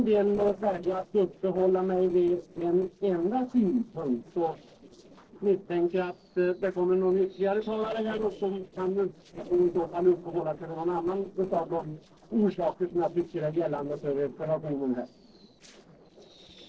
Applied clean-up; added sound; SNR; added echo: neural separator model SepFormer DNS4.